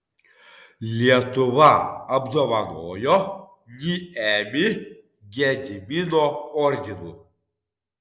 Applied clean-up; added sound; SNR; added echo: none; none; none; none.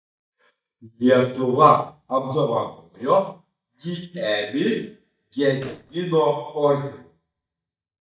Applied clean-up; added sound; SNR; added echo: neural mask model DeepFilterNet 3.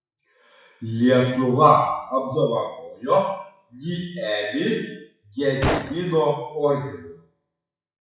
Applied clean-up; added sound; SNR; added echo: classical method WPE with log-MMSE.